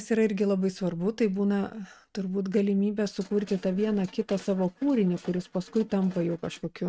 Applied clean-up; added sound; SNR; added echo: neural mask model RNNoise.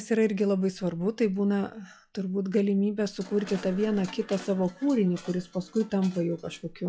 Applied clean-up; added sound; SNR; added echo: classical method log-MMSE.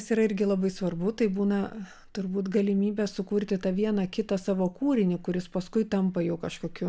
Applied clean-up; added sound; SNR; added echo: none; none; none; none.